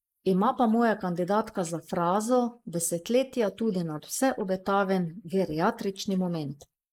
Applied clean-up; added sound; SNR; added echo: neural mask model Resemble Enhance denoiser.